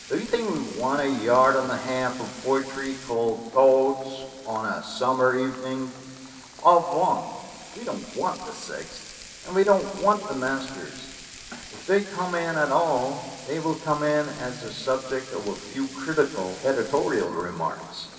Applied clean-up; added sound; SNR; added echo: none; Frying (food); 18 dB; reverberation time 1.8 s.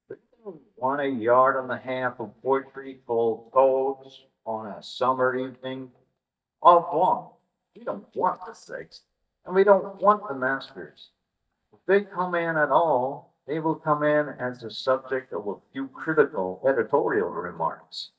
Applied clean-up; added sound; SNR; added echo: neural mask model DeepFilterNet 3.